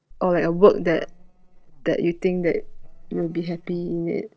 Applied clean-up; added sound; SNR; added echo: neural separator model SepFormer DNS4.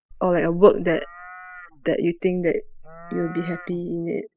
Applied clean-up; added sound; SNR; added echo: classical method spectral subtraction.